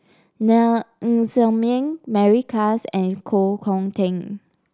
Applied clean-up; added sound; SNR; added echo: none; none; none; none.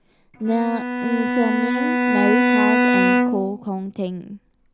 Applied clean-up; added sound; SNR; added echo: none; Bowed string instrument; -4 dB; none.